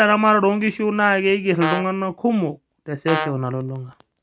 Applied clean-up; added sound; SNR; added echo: neural mask model RNNoise.